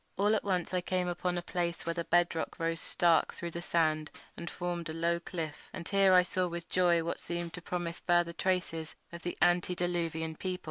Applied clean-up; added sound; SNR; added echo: none; Tambourine; 13 dB; none.